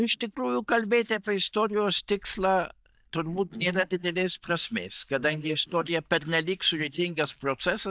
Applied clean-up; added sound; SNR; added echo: neural mask model DeepFilterNet 3.